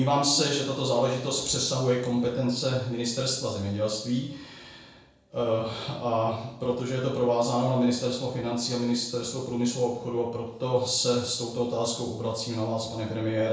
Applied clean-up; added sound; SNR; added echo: none; none; none; reverberation time 0.7 s.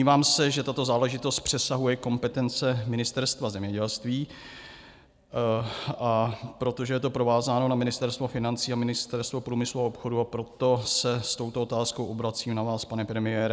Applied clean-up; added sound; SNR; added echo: none; none; none; none.